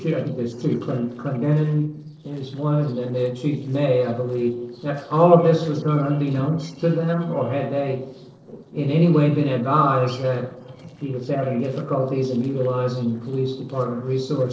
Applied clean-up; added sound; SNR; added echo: neural separator model SepFormer DNS4.